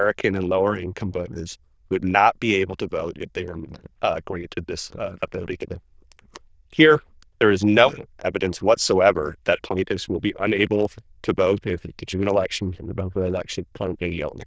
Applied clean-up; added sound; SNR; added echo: neural diffusion model UNIVERSE++.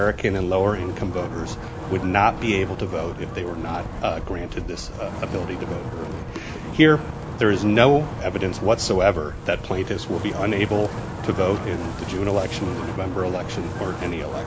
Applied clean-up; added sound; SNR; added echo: none; Wind; 8 dB; none.